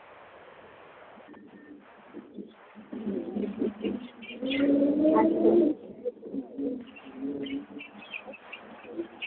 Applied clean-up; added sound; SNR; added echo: none; none; none; none.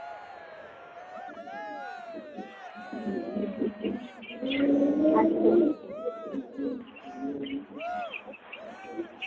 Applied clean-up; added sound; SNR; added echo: none; Cheering; 13 dB; none.